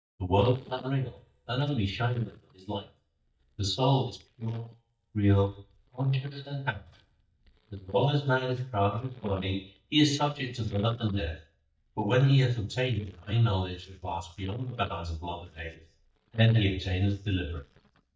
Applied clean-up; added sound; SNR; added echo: neural mask model DeepFilterNet 3.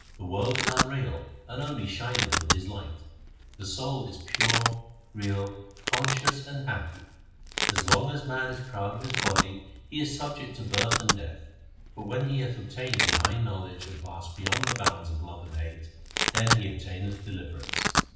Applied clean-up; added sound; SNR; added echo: none; Domestic sounds, home sounds; -1 dB; reverberation time 0.9 s.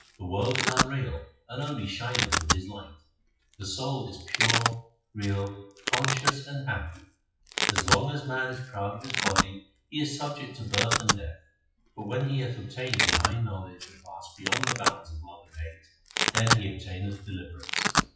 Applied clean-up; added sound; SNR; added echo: classical method WPE with log-MMSE.